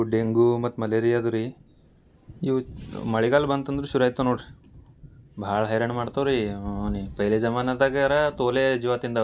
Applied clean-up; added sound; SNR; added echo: none; Thunder; 19 dB; none.